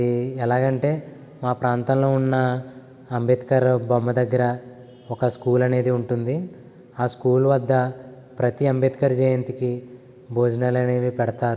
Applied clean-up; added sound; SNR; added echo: none; none; none; none.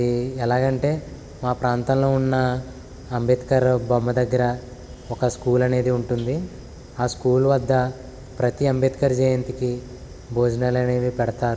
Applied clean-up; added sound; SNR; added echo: none; Fire; 18 dB; none.